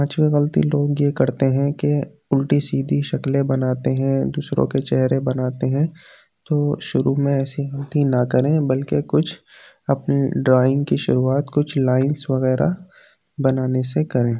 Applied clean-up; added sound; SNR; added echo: none; none; none; none.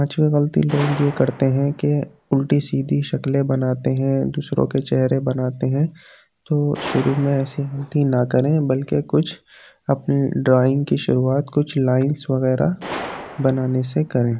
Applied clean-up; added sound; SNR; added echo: none; Gunshot, gunfire; 18 dB; none.